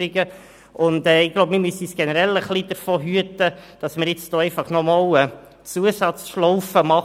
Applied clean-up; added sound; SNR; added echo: none; none; none; none.